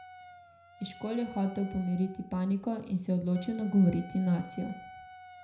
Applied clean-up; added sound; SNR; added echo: none; Wind instrument, woodwind instrument; 19 dB; reverberation time 0.5 s.